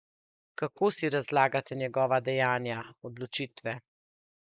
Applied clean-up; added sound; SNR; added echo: neural mask model Resemble Enhance denoiser.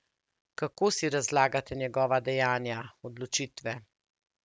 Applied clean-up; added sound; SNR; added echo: none; none; none; none.